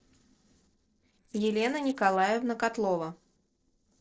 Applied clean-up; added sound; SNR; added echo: neural separator model SepFormer DNS4.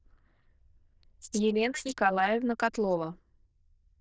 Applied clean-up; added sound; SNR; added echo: neural diffusion model UNIVERSE++.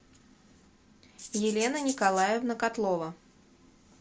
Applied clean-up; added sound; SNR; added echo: none; Rattle (instrument); 9 dB; none.